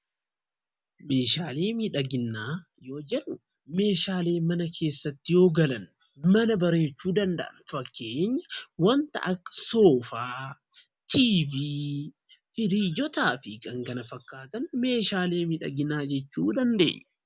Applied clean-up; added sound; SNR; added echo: none; none; none; none.